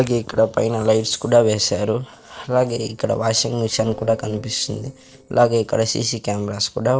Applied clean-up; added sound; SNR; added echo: neural separator model SepFormer DNS4.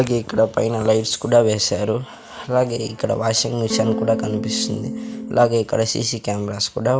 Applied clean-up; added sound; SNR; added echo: none; Electric guitar / Strum; 6 dB; none.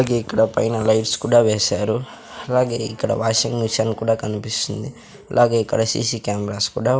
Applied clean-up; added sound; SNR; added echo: none; none; none; none.